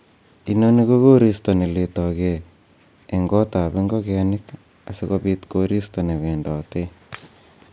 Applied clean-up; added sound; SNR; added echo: none; none; none; none.